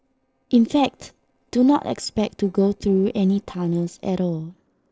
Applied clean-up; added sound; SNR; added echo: neural separator model SepFormer DNS4.